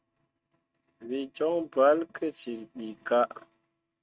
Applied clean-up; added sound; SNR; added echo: neural mask model RNNoise.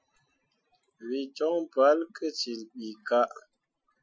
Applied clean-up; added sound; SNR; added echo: classical method Wiener filter.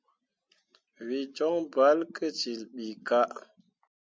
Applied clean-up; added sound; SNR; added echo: none; none; none; none.